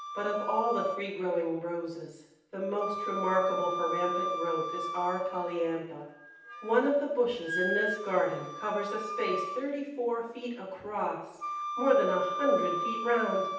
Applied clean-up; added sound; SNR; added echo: none; Wind instrument, woodwind instrument; 6 dB; reverberation time 0.9 s.